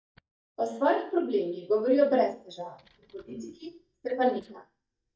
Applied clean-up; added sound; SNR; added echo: neural mask model DeepFilterNet 3.